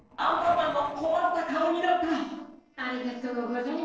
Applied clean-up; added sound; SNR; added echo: neural separator model SepFormer DNS4.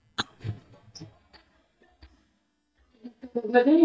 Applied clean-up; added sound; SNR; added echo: neural mask model DeepFilterNet 3.